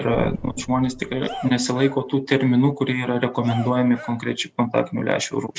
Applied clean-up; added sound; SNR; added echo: none; Cheering + Drum; 16 dB; none.